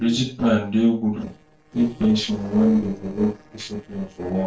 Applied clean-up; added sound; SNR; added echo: neural separator model SepFormer DNS4.